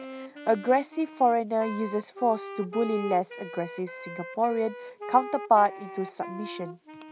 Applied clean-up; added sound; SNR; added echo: none; Wind instrument, woodwind instrument; 12 dB; none.